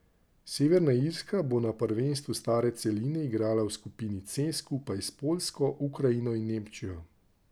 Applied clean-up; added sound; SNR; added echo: none; none; none; none.